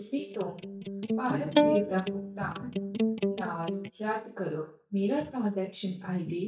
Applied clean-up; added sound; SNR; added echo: neural mask model DeepFilterNet 3.